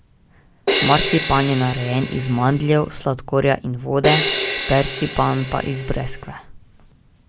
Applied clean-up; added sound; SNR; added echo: none; Crash cymbal; 4 dB; none.